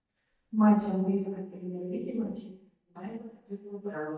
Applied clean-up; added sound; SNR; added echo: neural mask model DeepFilterNet 3.